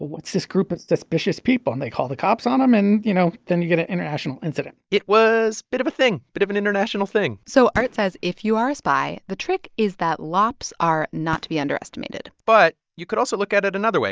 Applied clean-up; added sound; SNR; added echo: neural mask model DeepFilterNet 3.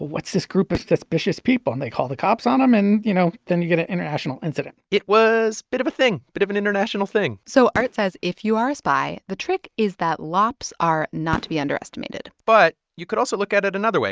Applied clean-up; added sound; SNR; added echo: neural mask model RNNoise.